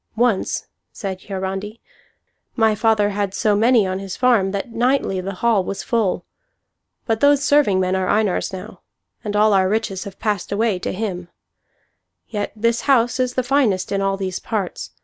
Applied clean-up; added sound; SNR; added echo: none; none; none; none.